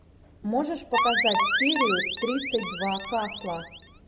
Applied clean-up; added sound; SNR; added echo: none; Alarm; -3 dB; none.